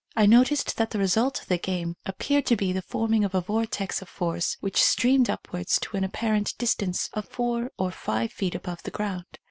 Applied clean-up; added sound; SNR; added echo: none; none; none; none.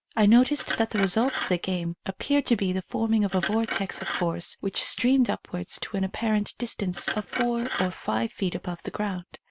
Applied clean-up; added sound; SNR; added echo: none; Glass; 11 dB; none.